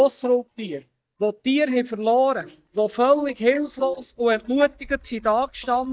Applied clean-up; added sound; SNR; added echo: neural mask model DeepFilterNet 3.